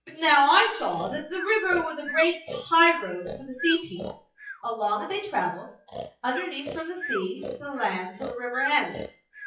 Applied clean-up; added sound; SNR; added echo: classical method WPE with log-MMSE.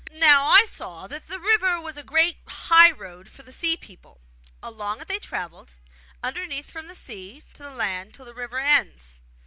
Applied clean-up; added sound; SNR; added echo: none; none; none; none.